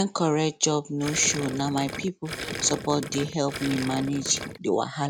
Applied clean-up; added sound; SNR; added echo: none; Gurgling; 9 dB; none.